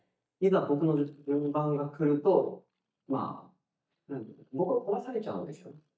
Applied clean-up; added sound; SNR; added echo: neural mask model DeepFilterNet 3.